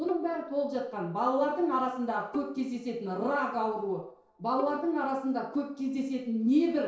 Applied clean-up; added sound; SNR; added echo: neural separator model SepFormer DNS4.